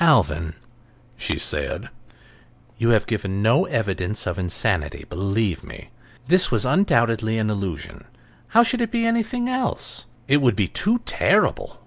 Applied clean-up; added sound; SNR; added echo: none; none; none; none.